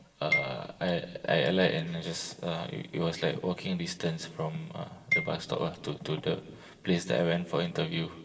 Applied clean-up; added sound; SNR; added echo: none; Marimba, xylophone; 5 dB; reverberation time 2.0 s.